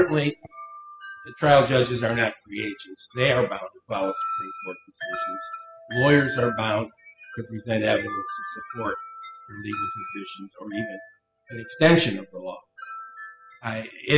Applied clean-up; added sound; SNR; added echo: classical method spectral subtraction.